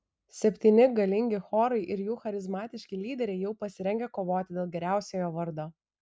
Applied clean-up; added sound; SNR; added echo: none; none; none; none.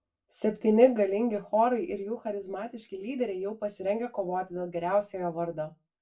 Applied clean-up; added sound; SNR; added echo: none; none; none; reverberation time 0.2 s.